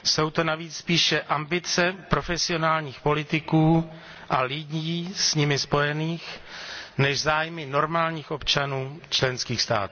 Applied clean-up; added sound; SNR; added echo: none; none; none; none.